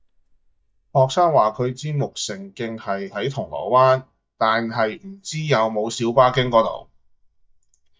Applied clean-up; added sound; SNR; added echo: neural mask model DeepFilterNet 3.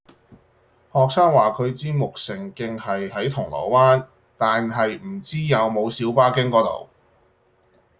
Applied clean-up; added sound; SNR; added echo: none; none; none; none.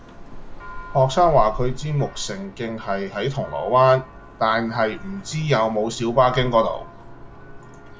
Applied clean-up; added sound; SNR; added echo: none; Church bell; 11 dB; none.